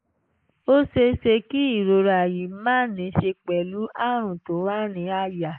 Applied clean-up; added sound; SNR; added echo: neural mask model Resemble Enhance denoiser.